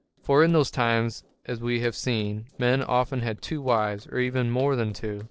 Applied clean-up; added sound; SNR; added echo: neural separator model SepFormer DNS4.